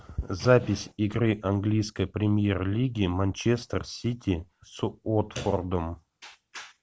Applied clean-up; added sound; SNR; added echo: none; none; none; none.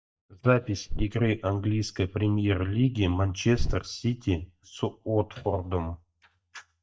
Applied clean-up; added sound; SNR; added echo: neural mask model DeepFilterNet 3.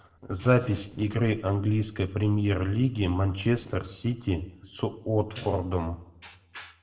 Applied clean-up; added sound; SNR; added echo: neural separator model SepFormer DNS4.